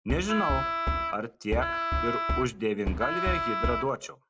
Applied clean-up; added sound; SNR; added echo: none; Wind instrument, woodwind instrument + Knock; -1 dB; none.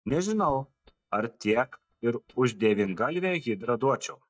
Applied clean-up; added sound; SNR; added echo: neural mask model DeepFilterNet 3.